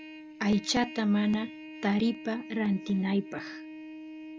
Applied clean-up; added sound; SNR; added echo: none; Trumpet; 13 dB; none.